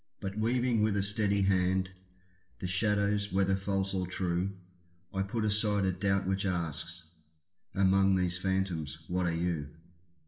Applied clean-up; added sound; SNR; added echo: neural separator model SepFormer DNS4.